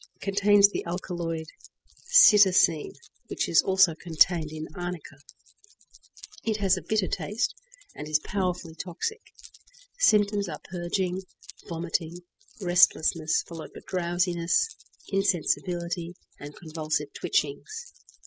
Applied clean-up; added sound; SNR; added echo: classical method spectral subtraction.